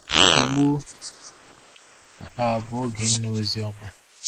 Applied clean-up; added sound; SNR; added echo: neural mask model Resemble Enhance denoiser.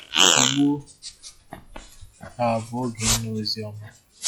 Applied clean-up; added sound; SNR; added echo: classical method log-MMSE.